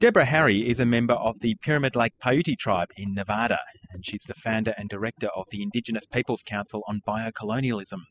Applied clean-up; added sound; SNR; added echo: classical method spectral subtraction.